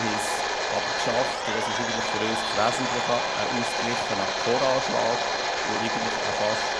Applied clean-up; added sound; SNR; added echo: none; Domestic sounds, home sounds; -3 dB; none.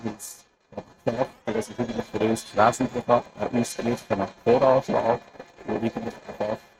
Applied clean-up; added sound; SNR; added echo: neural mask model RNNoise.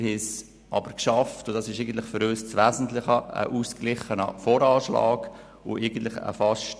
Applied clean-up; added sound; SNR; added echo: none; none; none; none.